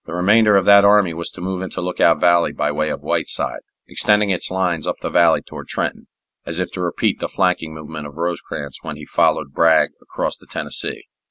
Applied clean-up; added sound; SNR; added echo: none; none; none; none.